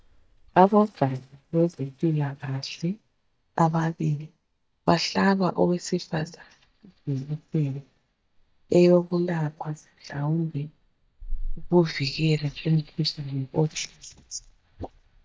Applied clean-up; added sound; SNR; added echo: neural mask model DeepFilterNet 3.